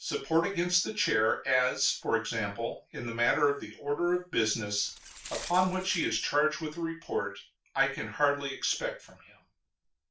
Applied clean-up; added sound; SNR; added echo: neural separator model SepFormer DNS4.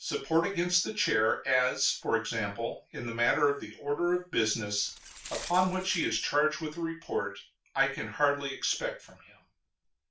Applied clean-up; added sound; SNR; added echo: none; Glass; 15 dB; reverberation time 0.3 s.